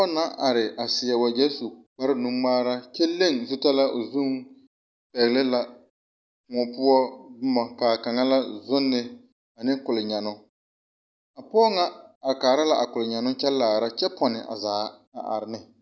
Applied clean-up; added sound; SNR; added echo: none; none; none; none.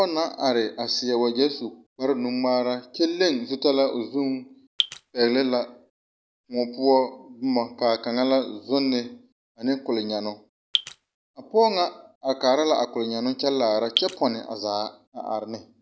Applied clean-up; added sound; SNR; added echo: none; Drip; 4 dB; none.